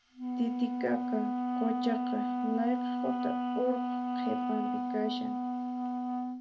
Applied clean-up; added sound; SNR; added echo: none; Wind instrument, woodwind instrument; -3 dB; reverberation time 0.3 s.